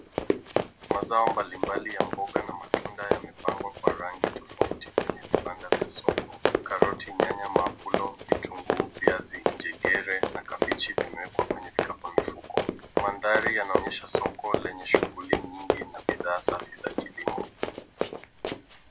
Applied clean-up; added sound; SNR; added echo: none; Run; -2 dB; none.